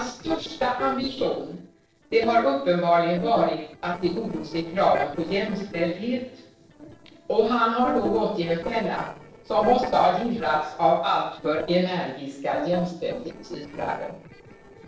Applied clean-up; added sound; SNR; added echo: neural separator model SepFormer DNS4.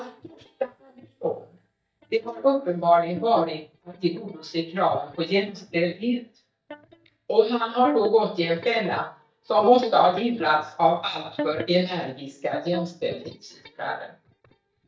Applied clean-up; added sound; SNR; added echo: neural mask model DeepFilterNet 3.